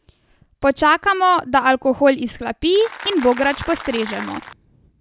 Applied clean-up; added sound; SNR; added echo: none; Applause; 14 dB; none.